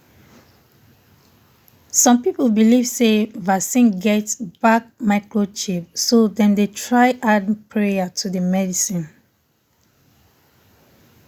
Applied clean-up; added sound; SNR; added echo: none; none; none; none.